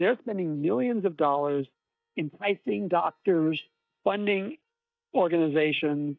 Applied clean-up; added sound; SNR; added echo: neural mask model DeepFilterNet 3.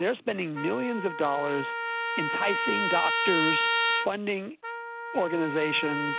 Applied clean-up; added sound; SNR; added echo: none; Trumpet; 0 dB; none.